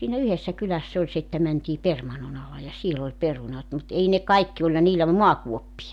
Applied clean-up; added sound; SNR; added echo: none; none; none; none.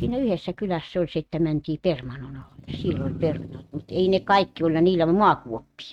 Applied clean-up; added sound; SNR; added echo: neural mask model RNNoise.